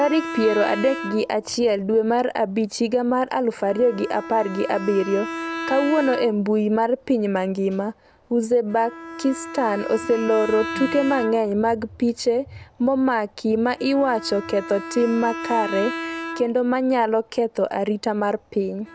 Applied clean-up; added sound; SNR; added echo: none; Bowed string instrument; 12 dB; none.